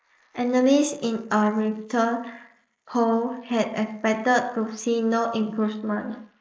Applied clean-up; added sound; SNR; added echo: neural mask model Resemble Enhance denoiser.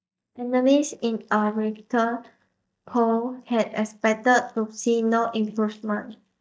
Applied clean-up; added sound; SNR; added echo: neural mask model DeepFilterNet 3.